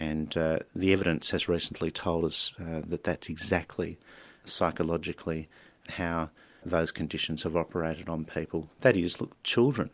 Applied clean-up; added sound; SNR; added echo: none; none; none; none.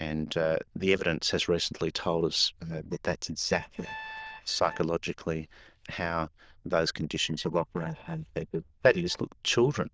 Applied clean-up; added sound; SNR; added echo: neural diffusion model UNIVERSE++.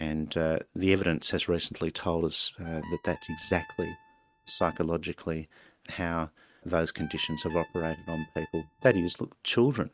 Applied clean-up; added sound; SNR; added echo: neural mask model RNNoise.